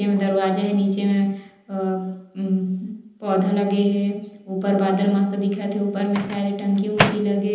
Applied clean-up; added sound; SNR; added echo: none; Microwave oven; 11 dB; reverberation time 0.9 s.